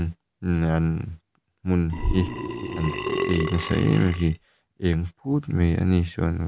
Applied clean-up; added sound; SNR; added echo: none; Burping, eructation; 4 dB; none.